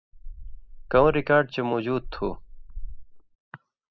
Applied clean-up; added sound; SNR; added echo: neural mask model Resemble Enhance denoiser.